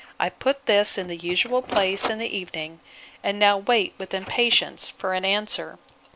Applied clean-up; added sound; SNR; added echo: none; Printer; 15 dB; none.